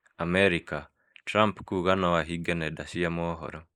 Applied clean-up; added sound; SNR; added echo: neural mask model Resemble Enhance denoiser.